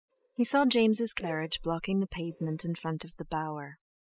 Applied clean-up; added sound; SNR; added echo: neural mask model DeepFilterNet 3.